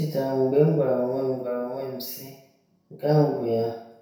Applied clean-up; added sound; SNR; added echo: none; none; none; reverberation time 0.7 s.